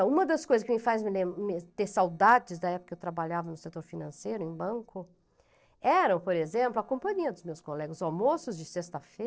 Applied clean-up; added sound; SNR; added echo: neural separator model SepFormer DNS4.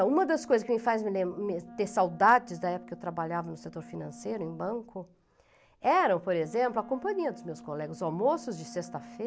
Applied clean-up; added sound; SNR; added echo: none; Wind instrument, woodwind instrument; 19 dB; none.